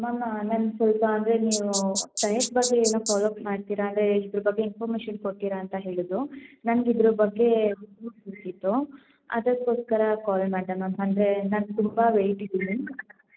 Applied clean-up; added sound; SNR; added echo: neural mask model Resemble Enhance denoiser.